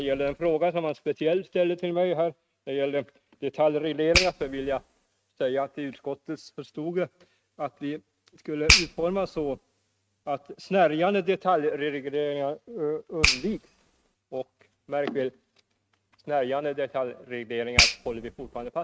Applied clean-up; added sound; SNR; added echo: neural mask model RNNoise.